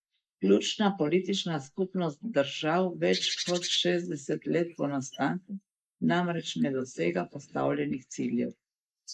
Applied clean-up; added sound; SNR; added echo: neural mask model Resemble Enhance denoiser.